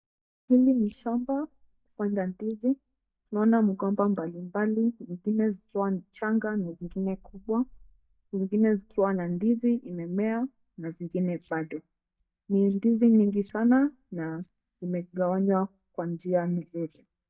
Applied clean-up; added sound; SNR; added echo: neural mask model DeepFilterNet 3.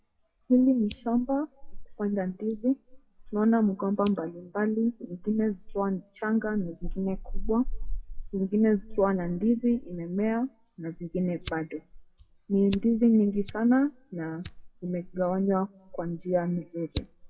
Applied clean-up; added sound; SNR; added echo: classical method WPE with log-MMSE.